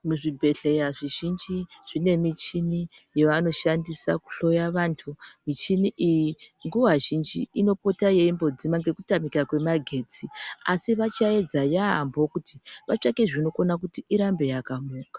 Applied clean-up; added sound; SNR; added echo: none; none; none; none.